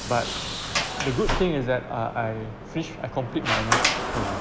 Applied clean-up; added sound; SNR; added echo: none; Sliding door; 0 dB; none.